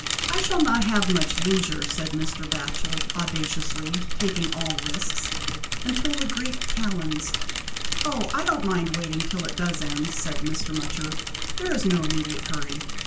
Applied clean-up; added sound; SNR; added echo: none; Mechanisms / Bicycle; 6 dB; reverberation time 0.3 s.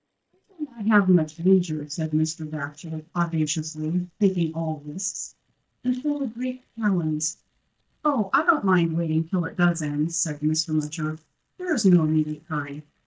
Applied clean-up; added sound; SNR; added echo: neural mask model DeepFilterNet 3.